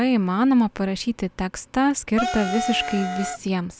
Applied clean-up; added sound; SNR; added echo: none; Wind instrument, woodwind instrument; 5 dB; none.